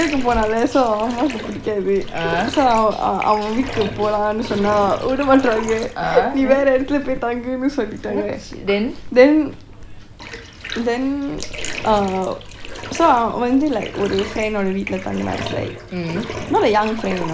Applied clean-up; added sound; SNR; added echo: none; Cricket + Bathtub (filling or washing); 12 dB; none.